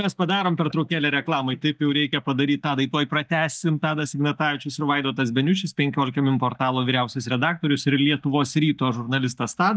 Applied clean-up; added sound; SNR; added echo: neural mask model DeepFilterNet 3.